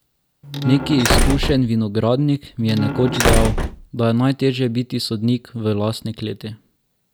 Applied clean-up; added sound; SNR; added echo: none; Slam; 0 dB; none.